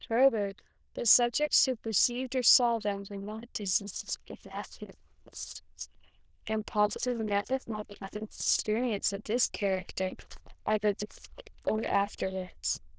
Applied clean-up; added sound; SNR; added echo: neural diffusion model UNIVERSE++.